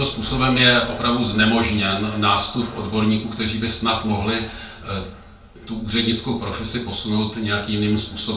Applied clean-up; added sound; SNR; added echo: none; none; none; reverberation time 0.3 s.